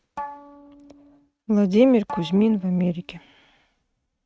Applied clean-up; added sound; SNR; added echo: neural mask model RNNoise.